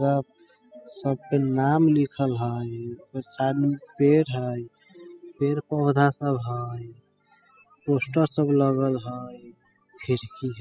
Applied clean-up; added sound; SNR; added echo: classical method spectral subtraction.